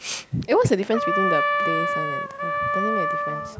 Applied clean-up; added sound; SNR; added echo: none; Trumpet; -1 dB; none.